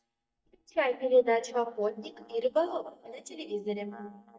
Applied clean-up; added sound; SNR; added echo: neural mask model DeepFilterNet 3.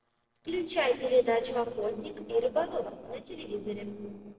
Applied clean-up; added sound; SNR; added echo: neural separator model SepFormer DNS4.